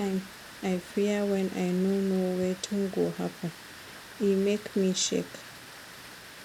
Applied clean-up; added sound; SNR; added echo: none; Water; 16 dB; none.